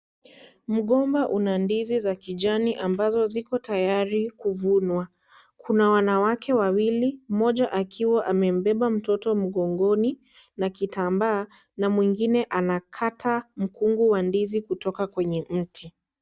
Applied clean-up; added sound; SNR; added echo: none; none; none; none.